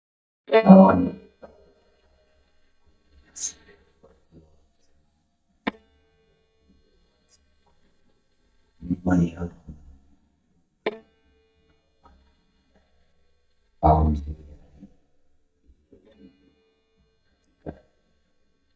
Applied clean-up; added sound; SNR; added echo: neural mask model DeepFilterNet 3.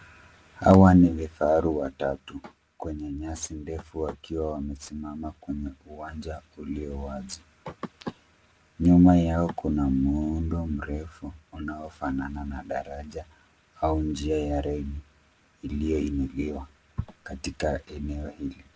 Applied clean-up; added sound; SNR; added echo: none; none; none; none.